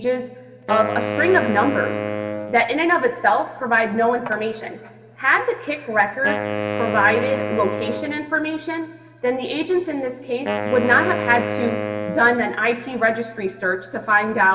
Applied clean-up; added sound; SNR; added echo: none; Wind instrument, woodwind instrument; 6 dB; reverberation time 1.9 s.